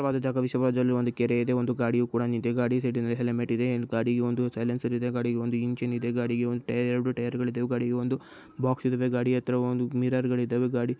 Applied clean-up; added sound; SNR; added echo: none; none; none; none.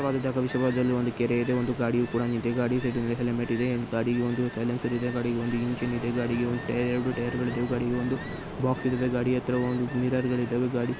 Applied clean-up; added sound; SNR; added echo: none; Ocean; 11 dB; none.